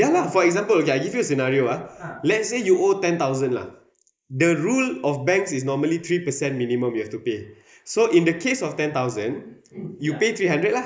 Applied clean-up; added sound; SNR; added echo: neural mask model Resemble Enhance denoiser.